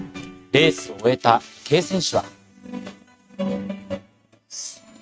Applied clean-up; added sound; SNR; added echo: neural mask model RNNoise.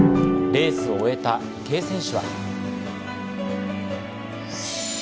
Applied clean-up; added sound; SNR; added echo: none; Drum; 0 dB; none.